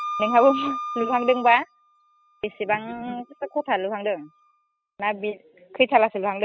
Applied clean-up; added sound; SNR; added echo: classical method spectral subtraction.